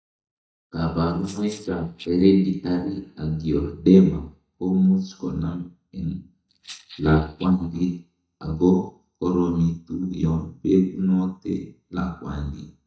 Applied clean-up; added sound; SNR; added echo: neural mask model DeepFilterNet 3.